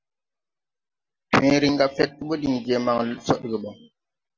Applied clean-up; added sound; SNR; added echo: none; none; none; none.